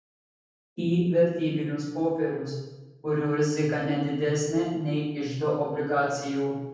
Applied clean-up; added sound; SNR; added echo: none; none; none; reverberation time 1.1 s.